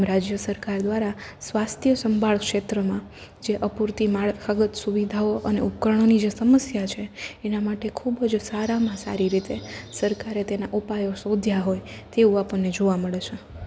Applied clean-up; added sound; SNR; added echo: none; none; none; none.